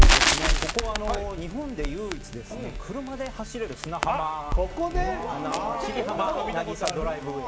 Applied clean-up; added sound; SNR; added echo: none; Crackle; -4 dB; none.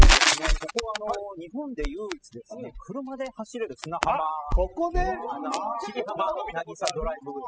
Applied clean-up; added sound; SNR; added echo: classical method spectral subtraction.